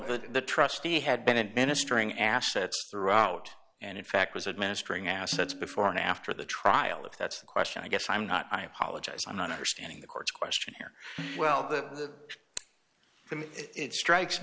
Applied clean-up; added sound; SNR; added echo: none; Snare drum; 17 dB; none.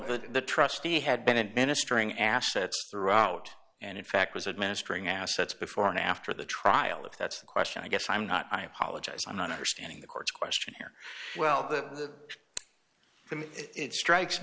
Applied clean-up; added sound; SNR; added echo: none; none; none; none.